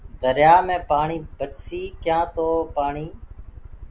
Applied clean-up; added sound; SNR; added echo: none; Aircraft; 16 dB; none.